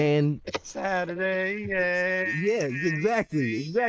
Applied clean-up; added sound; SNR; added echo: neural mask model Resemble Enhance denoiser.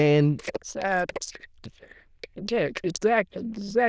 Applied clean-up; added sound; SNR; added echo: neural diffusion model UNIVERSE++.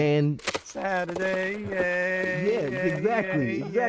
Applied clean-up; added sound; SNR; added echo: neural mask model RNNoise.